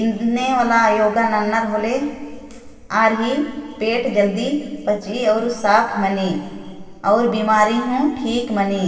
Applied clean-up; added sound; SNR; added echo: none; none; none; reverberation time 2.5 s.